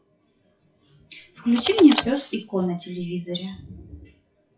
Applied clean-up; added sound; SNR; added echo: classical method WPE with log-MMSE.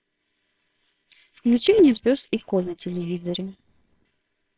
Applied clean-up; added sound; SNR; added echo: neural separator model SepFormer WHAMR!.